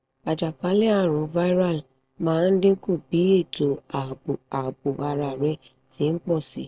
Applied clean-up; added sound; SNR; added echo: neural separator model SepFormer DNS4.